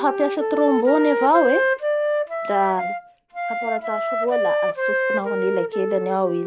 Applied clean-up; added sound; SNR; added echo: none; Wind instrument, woodwind instrument; 0 dB; none.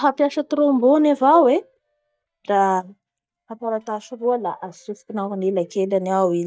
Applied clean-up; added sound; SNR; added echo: neural mask model DeepFilterNet 3.